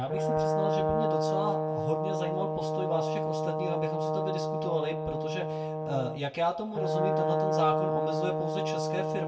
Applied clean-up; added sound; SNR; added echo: none; Brass instrument; -5 dB; reverberation time 0.2 s.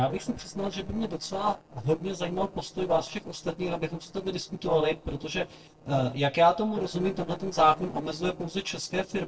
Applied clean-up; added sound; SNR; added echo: neural separator model SepFormer DNS4.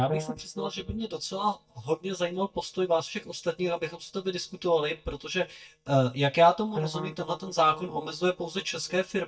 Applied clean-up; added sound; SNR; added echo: neural mask model DeepFilterNet 3.